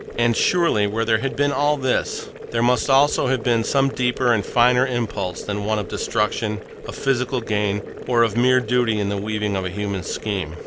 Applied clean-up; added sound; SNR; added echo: none; Boiling; 12 dB; none.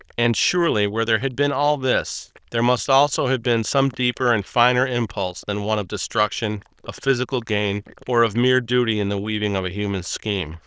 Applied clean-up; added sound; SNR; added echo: neural diffusion model UNIVERSE++.